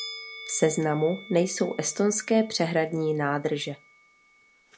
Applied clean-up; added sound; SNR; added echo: none; Musical instrument; 18 dB; none.